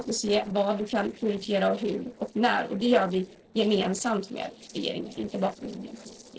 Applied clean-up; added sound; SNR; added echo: neural separator model SepFormer DNS4.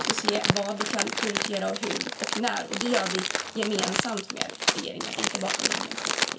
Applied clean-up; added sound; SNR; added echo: none; Crumpling, crinkling; -2 dB; reverberation time 0.2 s.